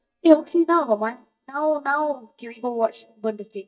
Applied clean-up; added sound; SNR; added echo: neural mask model DeepFilterNet 3.